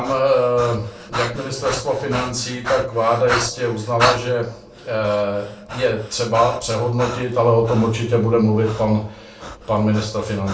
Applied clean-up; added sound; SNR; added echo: none; Breathing; 10 dB; reverberation time 0.3 s.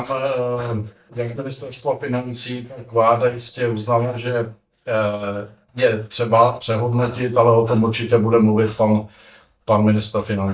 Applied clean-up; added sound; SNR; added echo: neural mask model DeepFilterNet 3.